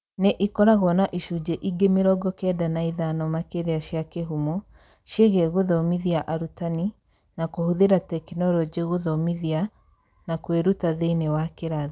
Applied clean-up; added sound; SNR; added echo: none; none; none; none.